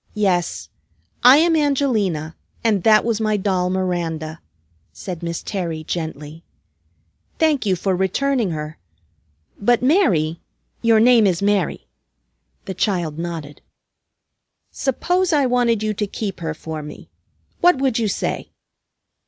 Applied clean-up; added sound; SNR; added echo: none; none; none; none.